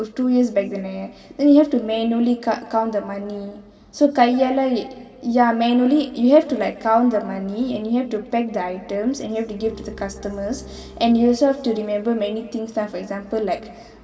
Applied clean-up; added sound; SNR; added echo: none; Bowed string instrument; 19 dB; reverberation time 1.4 s.